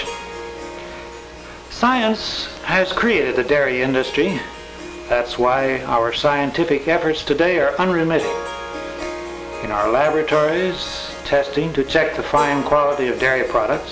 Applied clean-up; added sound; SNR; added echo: none; Harp; 13 dB; none.